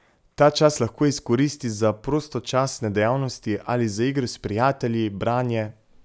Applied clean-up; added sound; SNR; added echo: none; none; none; none.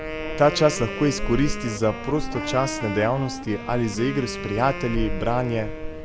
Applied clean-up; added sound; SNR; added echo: none; Wind instrument, woodwind instrument + Subway, metro, underground; 5 dB; none.